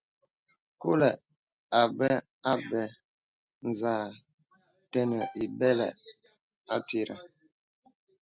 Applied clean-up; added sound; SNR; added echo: none; Bowed string instrument; 14 dB; none.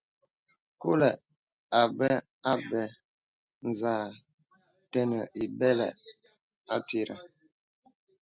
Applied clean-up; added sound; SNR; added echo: none; none; none; none.